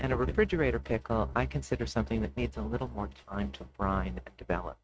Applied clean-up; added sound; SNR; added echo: neural mask model RNNoise.